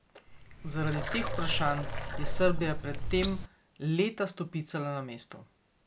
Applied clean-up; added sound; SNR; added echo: none; Water; -1 dB; none.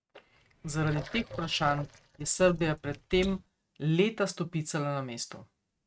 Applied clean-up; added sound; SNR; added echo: neural mask model RNNoise.